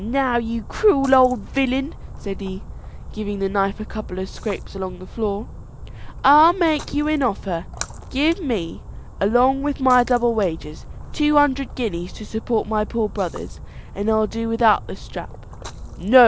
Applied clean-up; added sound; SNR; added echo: none; Splash, splatter; 13 dB; none.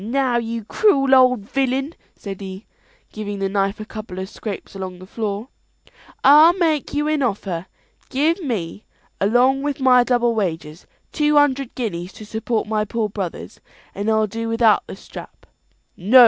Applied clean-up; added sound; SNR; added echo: none; none; none; none.